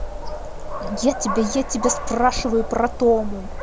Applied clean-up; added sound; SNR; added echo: none; Dog; 5 dB; none.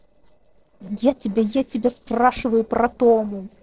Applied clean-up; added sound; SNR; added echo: neural separator model SepFormer DNS4.